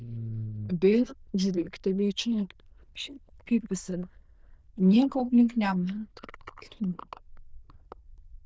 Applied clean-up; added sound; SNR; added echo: neural diffusion model UNIVERSE++.